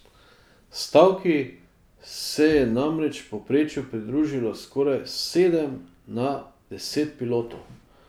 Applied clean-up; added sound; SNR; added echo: none; none; none; none.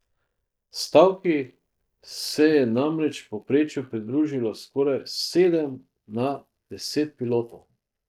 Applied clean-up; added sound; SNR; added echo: neural mask model DeepFilterNet 3.